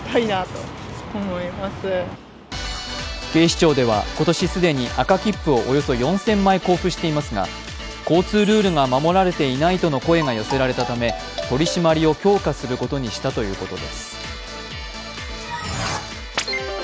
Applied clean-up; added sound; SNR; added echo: none; Marimba, xylophone; 10 dB; none.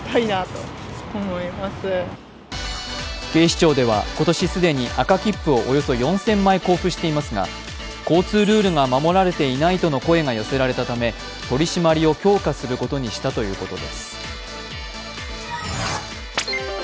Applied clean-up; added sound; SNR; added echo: none; none; none; none.